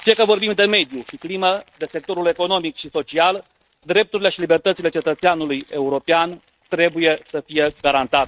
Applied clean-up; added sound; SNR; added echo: neural mask model RNNoise.